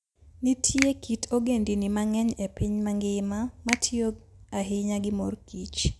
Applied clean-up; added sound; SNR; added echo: none; Finger snapping; 12 dB; none.